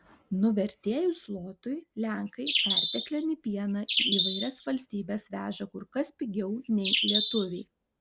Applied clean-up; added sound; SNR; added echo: none; Bird; -3 dB; none.